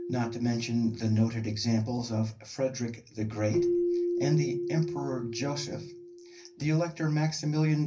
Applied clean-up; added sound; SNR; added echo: none; Keyboard (musical); 5 dB; reverberation time 0.4 s.